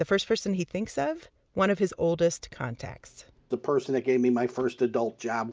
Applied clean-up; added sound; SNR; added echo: none; none; none; none.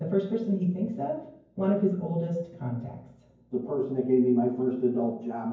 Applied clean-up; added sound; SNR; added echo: none; none; none; reverberation time 0.9 s.